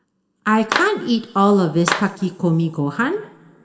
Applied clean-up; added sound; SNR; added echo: none; Clapping; 8 dB; reverberation time 2.7 s.